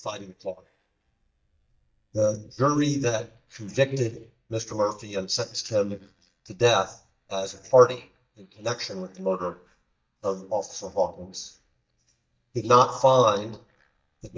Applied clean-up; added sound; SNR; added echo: neural mask model DeepFilterNet 3.